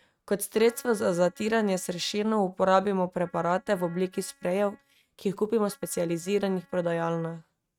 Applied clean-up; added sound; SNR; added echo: neural mask model RNNoise.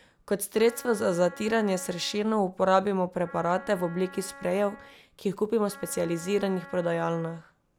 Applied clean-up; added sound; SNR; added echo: none; Wind instrument, woodwind instrument; 20 dB; none.